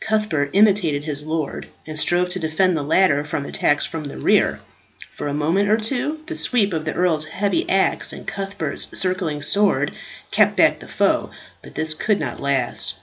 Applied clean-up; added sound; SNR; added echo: none; none; none; none.